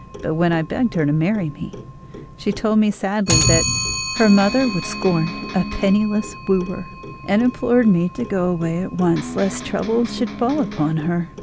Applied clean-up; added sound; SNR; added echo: none; Electric guitar + Clock; 8 dB; none.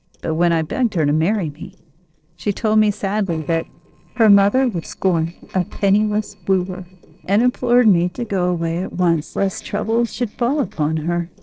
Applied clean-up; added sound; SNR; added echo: neural separator model SepFormer DNS4.